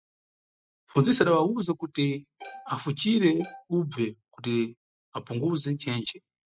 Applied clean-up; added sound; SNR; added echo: classical method spectral subtraction.